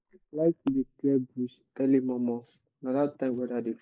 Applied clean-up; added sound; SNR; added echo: neural mask model Resemble Enhance denoiser.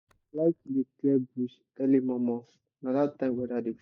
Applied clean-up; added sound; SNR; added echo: neural mask model DeepFilterNet 3.